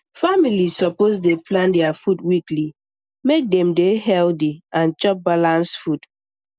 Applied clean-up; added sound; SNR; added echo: none; none; none; none.